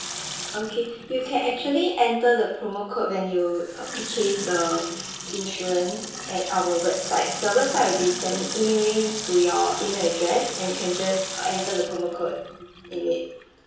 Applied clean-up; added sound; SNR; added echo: none; Sink (filling or washing) / Water tap, faucet; 9 dB; reverberation time 0.6 s.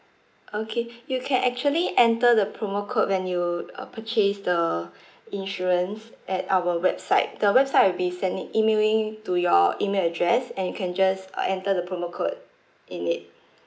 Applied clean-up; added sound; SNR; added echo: none; none; none; none.